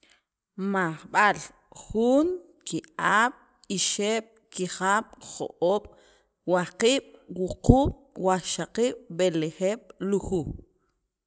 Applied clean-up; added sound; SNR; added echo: none; none; none; none.